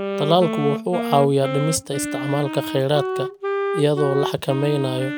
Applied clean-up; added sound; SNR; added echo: none; Wind instrument, woodwind instrument; 5 dB; none.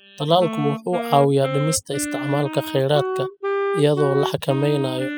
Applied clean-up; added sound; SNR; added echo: classical method spectral subtraction.